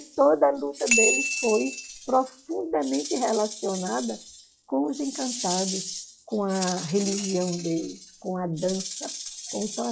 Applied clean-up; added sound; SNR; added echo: classical method log-MMSE.